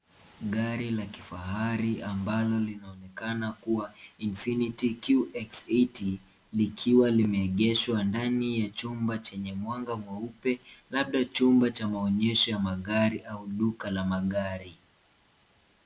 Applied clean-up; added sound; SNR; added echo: none; none; none; none.